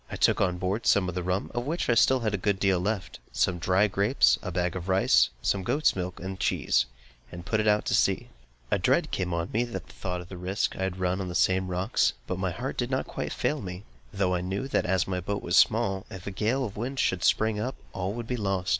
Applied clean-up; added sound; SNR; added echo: none; none; none; none.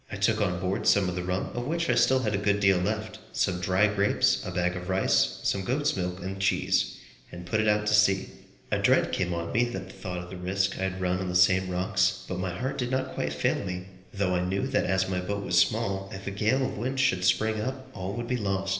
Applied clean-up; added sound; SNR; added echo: none; none; none; reverberation time 0.8 s.